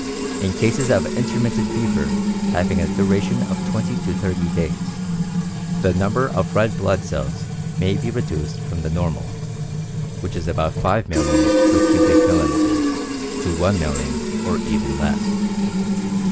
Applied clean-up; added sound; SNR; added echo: none; Fill (with liquid); -3 dB; none.